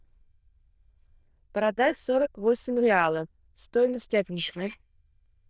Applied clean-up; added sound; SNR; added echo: neural diffusion model UNIVERSE++.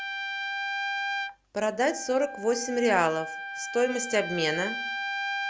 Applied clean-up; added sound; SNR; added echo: none; Trumpet; 5 dB; none.